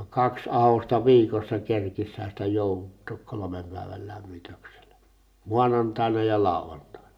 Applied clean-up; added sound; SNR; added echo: none; none; none; reverberation time 0.3 s.